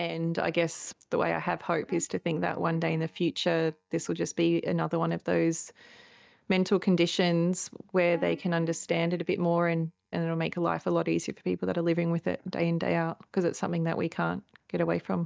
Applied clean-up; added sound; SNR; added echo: neural mask model DeepFilterNet 3.